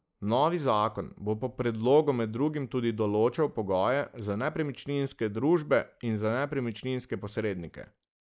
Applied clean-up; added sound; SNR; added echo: neural mask model Resemble Enhance denoiser.